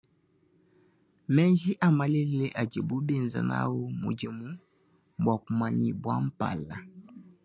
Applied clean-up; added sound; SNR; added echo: none; none; none; none.